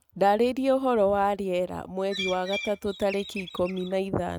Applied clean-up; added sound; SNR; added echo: neural mask model RNNoise.